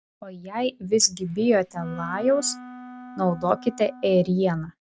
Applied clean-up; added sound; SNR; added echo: none; Wind instrument, woodwind instrument; 17 dB; none.